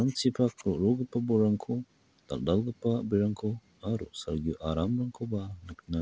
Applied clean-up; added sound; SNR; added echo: none; none; none; none.